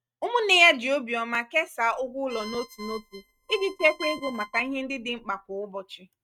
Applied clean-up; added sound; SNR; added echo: neural mask model RNNoise.